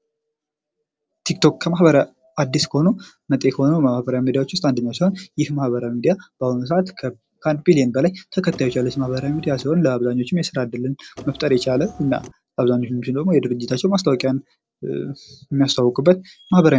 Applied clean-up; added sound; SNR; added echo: neural separator model SepFormer DNS4.